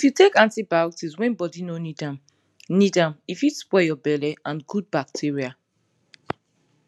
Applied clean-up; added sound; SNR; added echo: none; none; none; none.